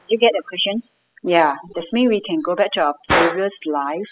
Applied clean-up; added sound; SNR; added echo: classical method spectral subtraction.